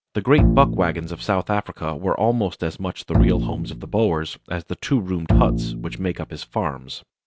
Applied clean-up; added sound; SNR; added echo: none; Bowed string instrument; 0 dB; none.